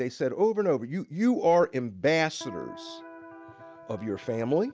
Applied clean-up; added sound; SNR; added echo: none; Electric guitar; 18 dB; none.